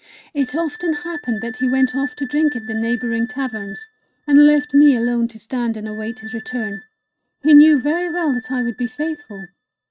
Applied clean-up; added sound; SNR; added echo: neural mask model RNNoise.